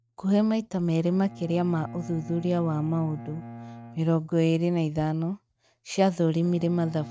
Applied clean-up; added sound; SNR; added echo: neural mask model RNNoise.